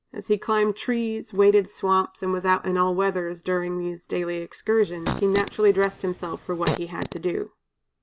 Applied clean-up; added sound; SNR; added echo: none; Fart; 8 dB; none.